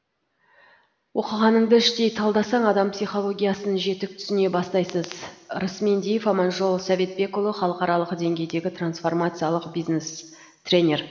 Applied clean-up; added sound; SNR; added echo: none; none; none; reverberation time 1.3 s.